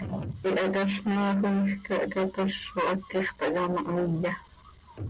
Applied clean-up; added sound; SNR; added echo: none; none; none; none.